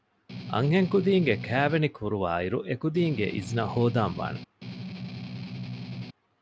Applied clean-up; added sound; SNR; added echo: none; Strum; 9 dB; none.